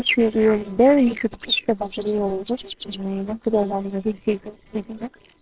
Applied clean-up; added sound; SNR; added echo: neural separator model SepFormer WHAMR!.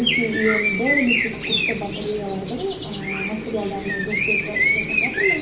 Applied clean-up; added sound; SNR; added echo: none; Bird; -2 dB; reverberation time 0.5 s.